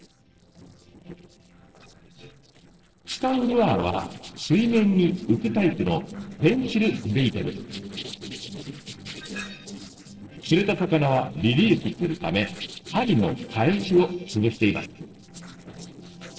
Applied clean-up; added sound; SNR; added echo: neural separator model SepFormer DNS4.